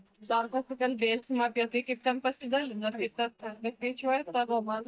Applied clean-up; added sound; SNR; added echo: neural mask model DeepFilterNet 3.